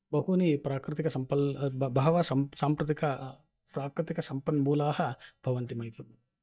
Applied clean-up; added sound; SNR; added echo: neural mask model DeepFilterNet 3.